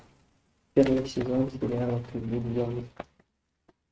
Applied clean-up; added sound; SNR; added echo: neural mask model RNNoise.